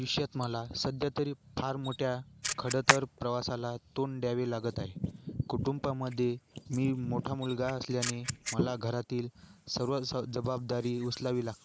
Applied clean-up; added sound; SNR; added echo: none; Camera + Hands; 5 dB; none.